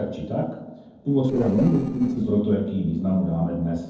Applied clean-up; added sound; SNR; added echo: neural separator model SepFormer DNS4.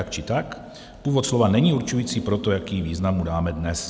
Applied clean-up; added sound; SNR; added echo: none; none; none; none.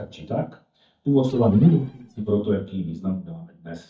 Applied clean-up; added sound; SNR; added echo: neural mask model DeepFilterNet 3.